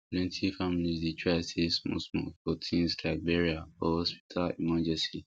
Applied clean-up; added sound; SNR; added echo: none; none; none; none.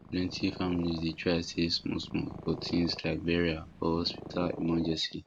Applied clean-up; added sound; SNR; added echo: none; Purr; 13 dB; none.